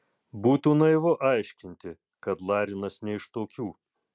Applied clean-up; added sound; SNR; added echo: none; none; none; none.